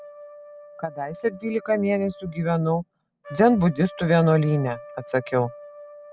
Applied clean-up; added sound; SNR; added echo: none; Trumpet; 18 dB; none.